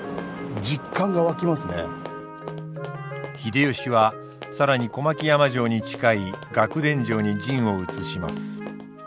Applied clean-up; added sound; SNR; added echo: none; Run; 18 dB; none.